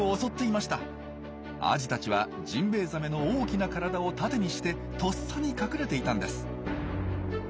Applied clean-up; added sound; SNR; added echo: none; none; none; none.